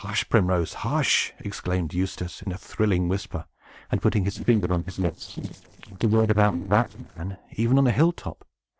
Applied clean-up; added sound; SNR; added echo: neural separator model SepFormer DNS4.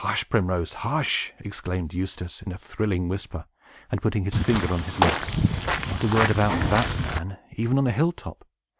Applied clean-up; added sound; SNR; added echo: none; Walk, footsteps / Bird vocalization, bird call, bird song; -1 dB; none.